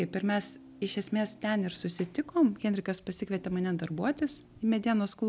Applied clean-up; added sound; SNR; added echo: none; none; none; none.